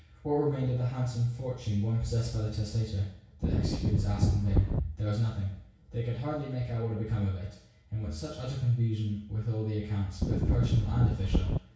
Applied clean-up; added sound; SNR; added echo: none; Wind; -1 dB; reverberation time 0.6 s.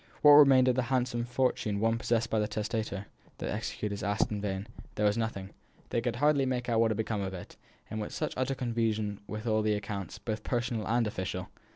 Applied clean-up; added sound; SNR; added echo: none; none; none; none.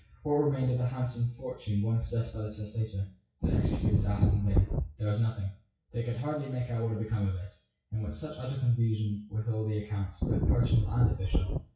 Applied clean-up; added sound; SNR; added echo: classical method WPE with log-MMSE.